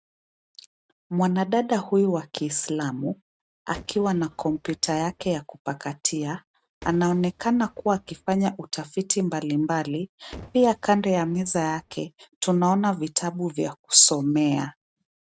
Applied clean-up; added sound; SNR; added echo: neural mask model RNNoise.